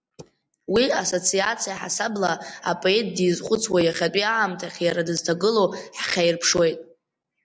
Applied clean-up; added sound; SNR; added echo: none; none; none; none.